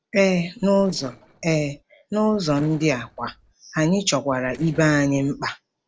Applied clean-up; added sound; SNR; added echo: neural separator model SepFormer DNS4.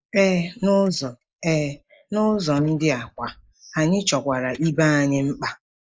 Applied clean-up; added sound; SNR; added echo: neural mask model Resemble Enhance denoiser.